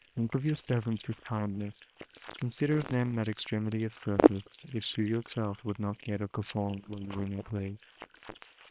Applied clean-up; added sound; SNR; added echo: neural separator model SepFormer WHAM!.